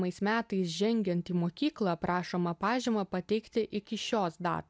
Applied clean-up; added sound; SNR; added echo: none; none; none; none.